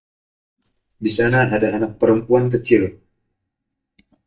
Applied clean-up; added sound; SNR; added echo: neural mask model DeepFilterNet 3.